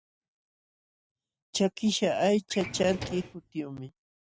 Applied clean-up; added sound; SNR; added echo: none; Drawer open or close; 11 dB; none.